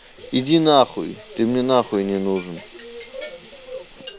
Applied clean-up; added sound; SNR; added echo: none; Sink (filling or washing); 19 dB; none.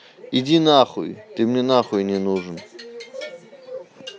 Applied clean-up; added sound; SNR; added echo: none; none; none; none.